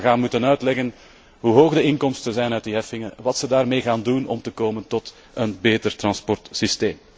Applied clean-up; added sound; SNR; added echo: none; none; none; none.